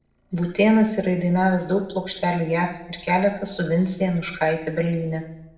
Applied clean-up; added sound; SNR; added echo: neural separator model SepFormer DNS4.